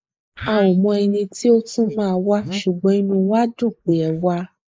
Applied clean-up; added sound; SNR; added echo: neural mask model Resemble Enhance denoiser.